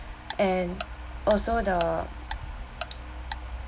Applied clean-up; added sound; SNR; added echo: none; Tick-tock; 14 dB; none.